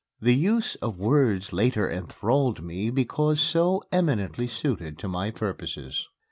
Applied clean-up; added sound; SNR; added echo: none; none; none; none.